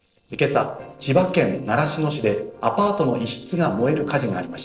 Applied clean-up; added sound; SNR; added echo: neural separator model SepFormer DNS4.